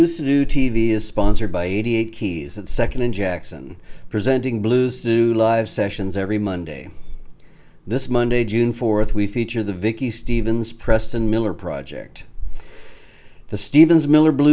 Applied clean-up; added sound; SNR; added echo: none; none; none; none.